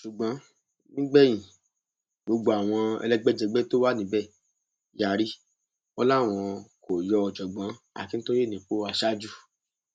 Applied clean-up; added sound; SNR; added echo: none; none; none; none.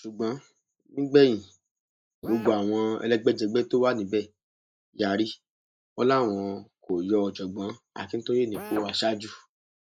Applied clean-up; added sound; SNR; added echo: neural mask model Resemble Enhance denoiser.